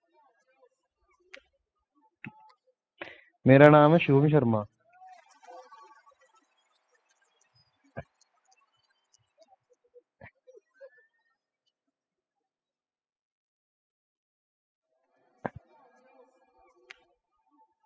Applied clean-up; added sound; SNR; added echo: classical method spectral subtraction.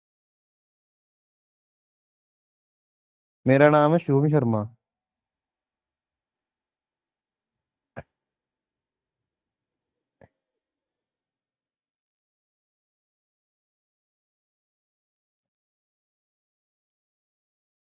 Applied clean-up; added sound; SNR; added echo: neural mask model DeepFilterNet 3.